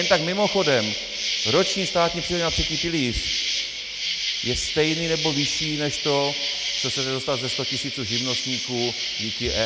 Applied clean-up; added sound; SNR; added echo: none; Insect; 1 dB; none.